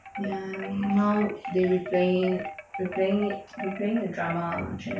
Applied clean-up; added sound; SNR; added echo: none; Wind chime; 11 dB; none.